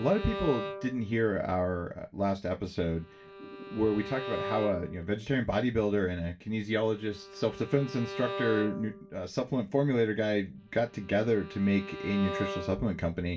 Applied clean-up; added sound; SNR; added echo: none; Bowed string instrument; 11 dB; reverberation time 0.2 s.